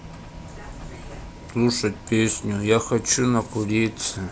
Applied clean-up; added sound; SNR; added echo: none; Bus; 15 dB; none.